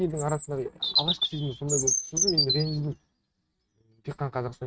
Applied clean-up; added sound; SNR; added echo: neural mask model RNNoise.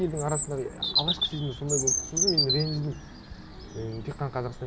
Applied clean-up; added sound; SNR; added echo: none; Bird vocalization, bird call, bird song; -1 dB; none.